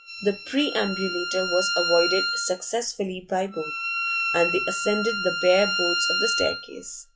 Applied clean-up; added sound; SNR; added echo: classical method log-MMSE.